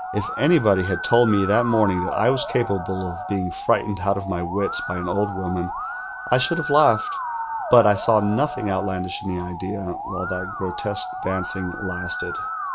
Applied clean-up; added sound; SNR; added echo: none; Musical instrument; 7 dB; none.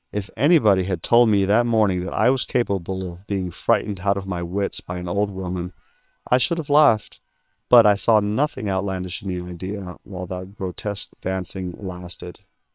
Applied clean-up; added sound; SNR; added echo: neural separator model SepFormer WHAM!.